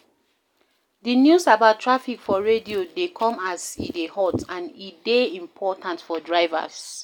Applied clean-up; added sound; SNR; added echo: none; none; none; none.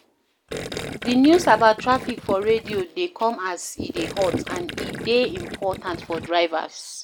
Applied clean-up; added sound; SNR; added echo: none; Gurgling; 10 dB; none.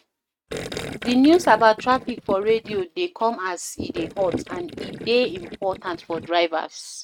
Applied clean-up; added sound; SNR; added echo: neural mask model RNNoise.